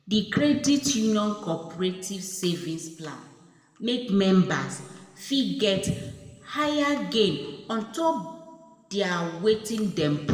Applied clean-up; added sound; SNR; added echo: none; none; none; reverberation time 1.4 s.